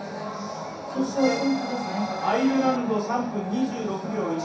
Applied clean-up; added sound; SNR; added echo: none; Accordion; 12 dB; reverberation time 0.7 s.